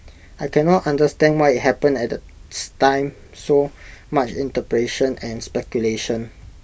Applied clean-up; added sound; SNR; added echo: none; none; none; none.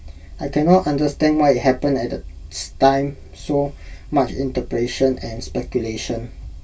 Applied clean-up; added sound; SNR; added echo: none; none; none; reverberation time 0.1 s.